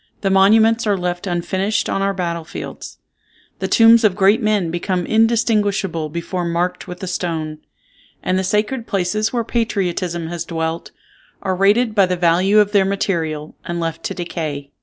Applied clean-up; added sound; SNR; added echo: none; none; none; none.